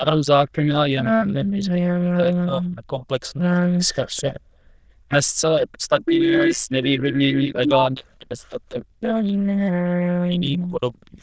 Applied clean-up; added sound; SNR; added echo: neural diffusion model UNIVERSE++.